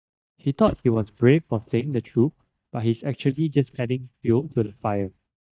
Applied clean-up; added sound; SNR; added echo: neural mask model DeepFilterNet 3.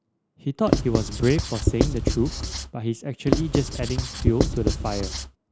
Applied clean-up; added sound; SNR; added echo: none; Writing; -2 dB; none.